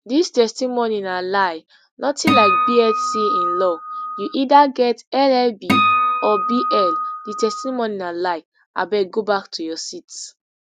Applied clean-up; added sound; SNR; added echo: none; Acoustic guitar; -1 dB; none.